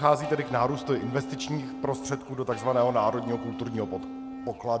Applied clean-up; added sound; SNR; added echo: none; Electric guitar / Bass guitar; 11 dB; none.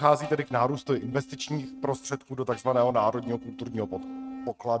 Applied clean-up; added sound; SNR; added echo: neural mask model RNNoise.